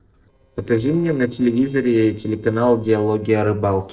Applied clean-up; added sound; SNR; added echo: neural separator model SepFormer DNS4.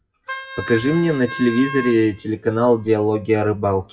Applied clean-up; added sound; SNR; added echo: classical method WPE with log-MMSE.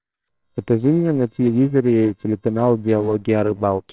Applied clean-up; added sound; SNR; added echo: neural separator model SepFormer WHAMR!.